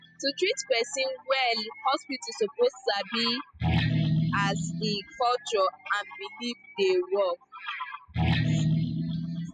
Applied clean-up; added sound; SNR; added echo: classical method spectral subtraction.